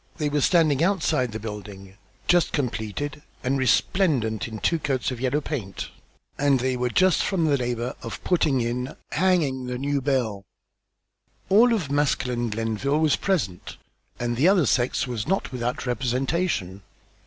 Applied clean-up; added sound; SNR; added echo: none; none; none; none.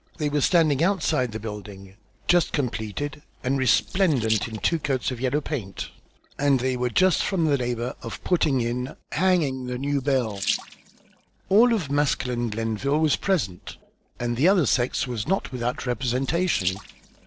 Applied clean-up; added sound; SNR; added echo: neural separator model SepFormer DNS4.